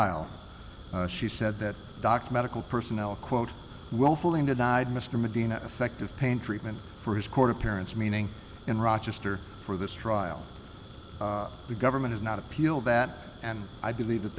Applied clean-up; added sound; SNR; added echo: none; Fire; 15 dB; none.